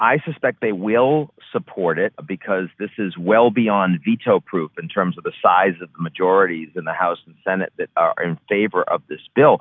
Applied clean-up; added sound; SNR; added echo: none; none; none; none.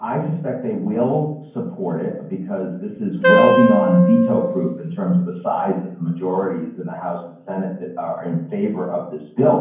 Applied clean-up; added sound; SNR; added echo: none; Wind instrument, woodwind instrument; -2 dB; reverberation time 0.9 s.